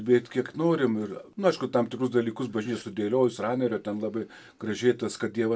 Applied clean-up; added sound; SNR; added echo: none; none; none; none.